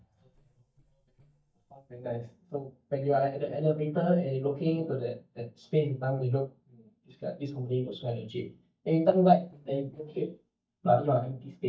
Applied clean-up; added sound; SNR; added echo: neural mask model DeepFilterNet 3.